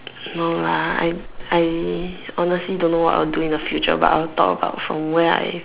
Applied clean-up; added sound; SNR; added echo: none; Water / Splash, splatter; 13 dB; none.